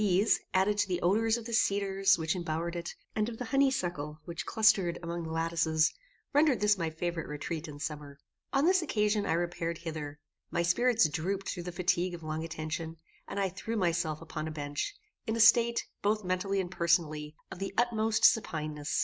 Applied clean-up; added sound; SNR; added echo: none; none; none; none.